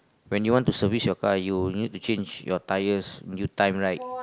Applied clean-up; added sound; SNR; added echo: none; none; none; none.